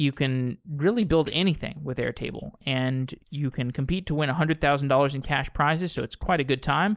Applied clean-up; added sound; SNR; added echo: neural mask model Resemble Enhance denoiser.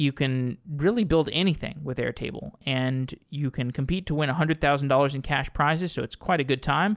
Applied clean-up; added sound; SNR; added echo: none; none; none; none.